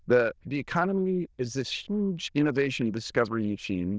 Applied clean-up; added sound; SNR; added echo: neural diffusion model UNIVERSE++.